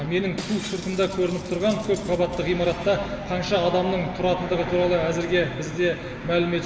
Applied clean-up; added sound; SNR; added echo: none; Shatter; 19 dB; reverberation time 2.1 s.